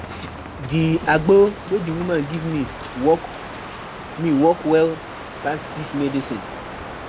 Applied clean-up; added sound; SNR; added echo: none; Crow; 12 dB; none.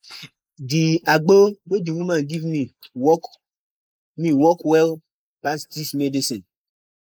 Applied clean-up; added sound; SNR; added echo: neural mask model Resemble Enhance denoiser.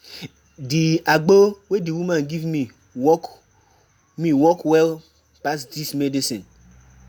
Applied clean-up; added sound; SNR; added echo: none; none; none; none.